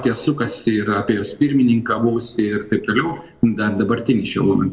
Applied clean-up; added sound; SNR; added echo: neural separator model SepFormer DNS4.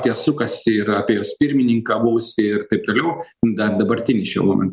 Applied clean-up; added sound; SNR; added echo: none; none; none; none.